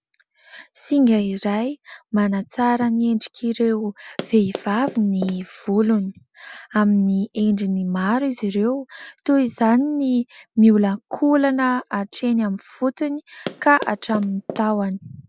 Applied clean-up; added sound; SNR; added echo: none; Run; 13 dB; none.